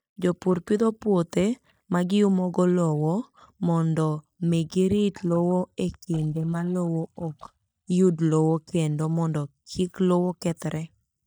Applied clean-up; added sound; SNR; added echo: neural mask model DeepFilterNet 3.